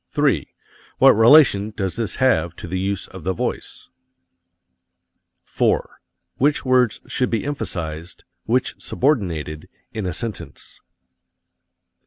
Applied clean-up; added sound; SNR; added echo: none; none; none; none.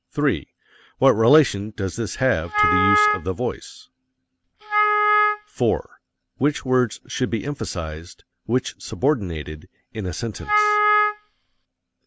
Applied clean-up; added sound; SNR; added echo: none; Wind instrument, woodwind instrument; -3 dB; none.